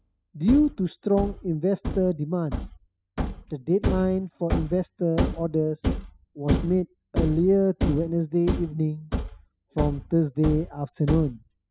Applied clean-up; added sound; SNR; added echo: classical method spectral subtraction.